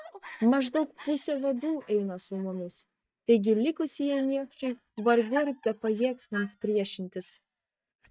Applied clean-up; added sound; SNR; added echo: neural mask model DeepFilterNet 3.